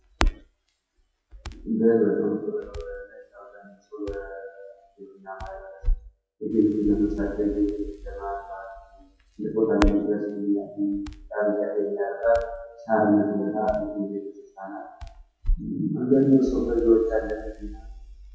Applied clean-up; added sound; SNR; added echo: classical method WPE with log-MMSE.